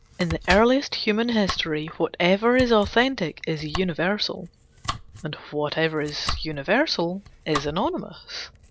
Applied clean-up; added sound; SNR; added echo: none; Domestic sounds, home sounds; 12 dB; none.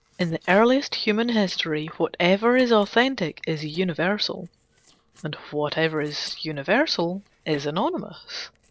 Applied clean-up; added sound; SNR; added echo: neural separator model SepFormer DNS4.